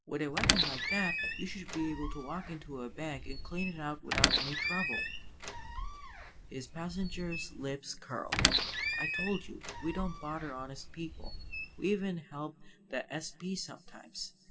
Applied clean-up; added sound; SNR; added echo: none; Squeak; -3 dB; reverberation time 2.1 s.